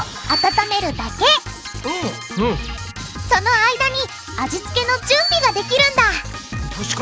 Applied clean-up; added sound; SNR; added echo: none; Bicycle bell; 13 dB; none.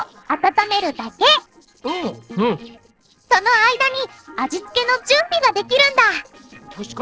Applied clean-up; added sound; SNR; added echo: neural separator model SepFormer DNS4.